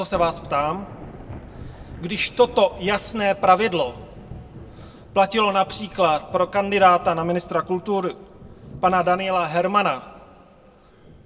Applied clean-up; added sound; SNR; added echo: none; Thunder / Rain; 19 dB; reverberation time 1.0 s.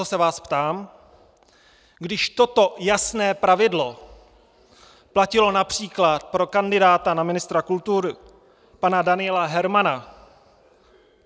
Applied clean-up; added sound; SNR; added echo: none; none; none; none.